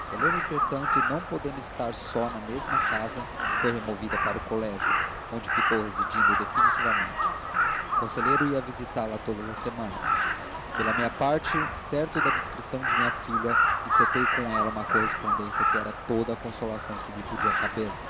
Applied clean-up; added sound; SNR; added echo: none; Crow; -5 dB; none.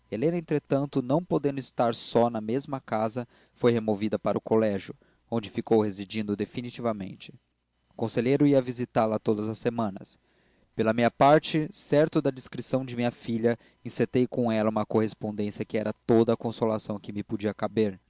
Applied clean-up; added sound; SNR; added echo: none; none; none; none.